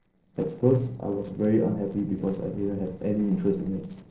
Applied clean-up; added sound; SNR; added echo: neural separator model SepFormer DNS4.